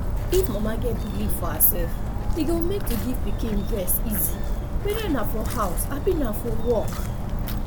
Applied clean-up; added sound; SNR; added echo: none; Walk, footsteps; -2 dB; none.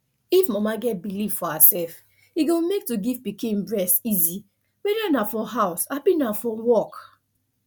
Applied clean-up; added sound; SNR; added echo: none; none; none; none.